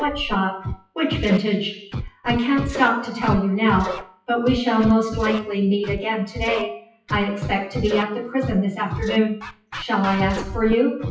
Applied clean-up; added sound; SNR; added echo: classical method WPE with log-MMSE.